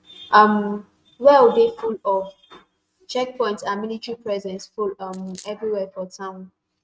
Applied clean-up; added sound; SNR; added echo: neural mask model RNNoise.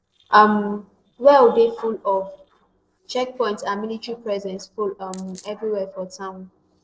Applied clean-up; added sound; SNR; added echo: neural separator model SepFormer DNS4.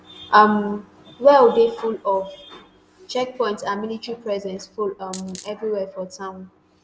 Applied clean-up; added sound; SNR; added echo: none; Coin (dropping); 16 dB; none.